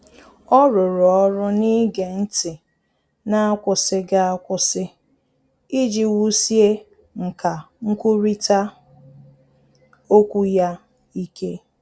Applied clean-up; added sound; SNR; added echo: none; none; none; none.